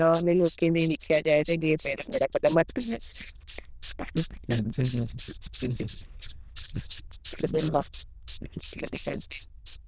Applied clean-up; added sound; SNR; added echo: neural diffusion model UNIVERSE++.